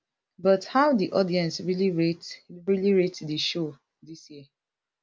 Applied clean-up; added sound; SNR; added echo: none; none; none; none.